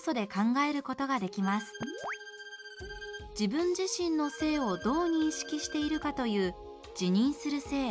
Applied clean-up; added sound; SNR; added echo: none; Bowed string instrument; 16 dB; none.